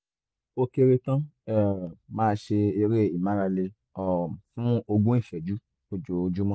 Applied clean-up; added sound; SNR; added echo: none; none; none; none.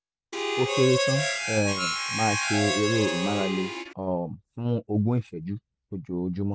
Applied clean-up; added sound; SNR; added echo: none; Harmonica; 0 dB; none.